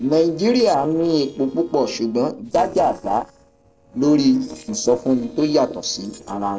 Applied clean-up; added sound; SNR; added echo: neural separator model SepFormer DNS4.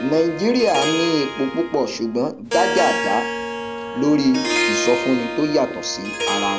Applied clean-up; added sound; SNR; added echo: none; Harp; 4 dB; none.